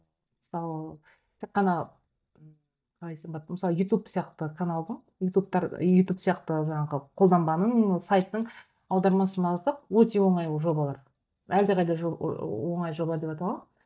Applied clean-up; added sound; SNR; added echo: neural mask model DeepFilterNet 3.